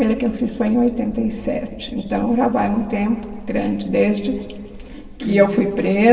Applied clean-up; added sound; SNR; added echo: none; none; none; reverberation time 2.1 s.